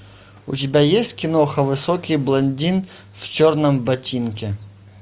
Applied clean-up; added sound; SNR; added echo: none; none; none; none.